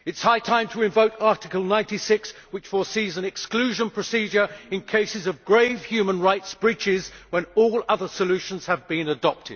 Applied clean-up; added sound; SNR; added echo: none; none; none; none.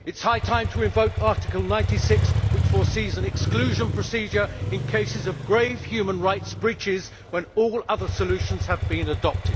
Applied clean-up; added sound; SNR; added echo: none; Motorcycle; 0 dB; none.